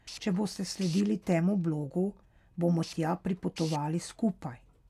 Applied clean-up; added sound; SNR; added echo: none; Tools; 20 dB; none.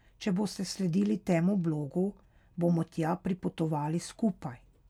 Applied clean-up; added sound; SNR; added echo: none; none; none; none.